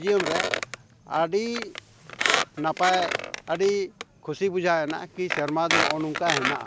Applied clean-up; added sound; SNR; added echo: none; Squeak; 3 dB; none.